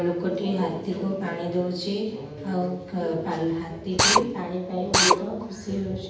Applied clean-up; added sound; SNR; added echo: none; Drill; -5 dB; reverberation time 0.9 s.